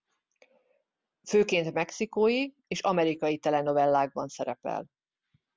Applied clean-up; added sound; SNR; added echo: none; none; none; none.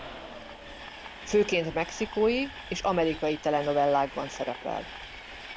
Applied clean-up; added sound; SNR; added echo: none; Train; 13 dB; none.